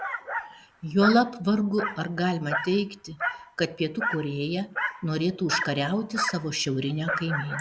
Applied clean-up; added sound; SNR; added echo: none; Dog; 6 dB; none.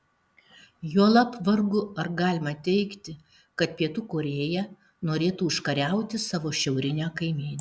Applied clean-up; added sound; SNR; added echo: none; none; none; none.